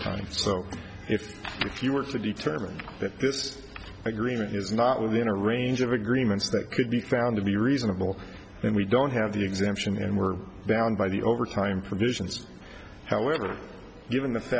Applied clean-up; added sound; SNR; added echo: none; none; none; none.